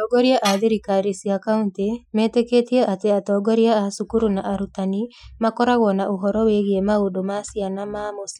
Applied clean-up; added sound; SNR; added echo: classical method Wiener filter.